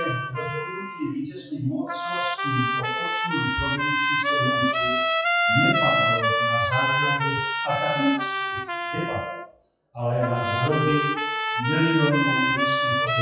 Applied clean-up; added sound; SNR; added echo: classical method WPE with log-MMSE.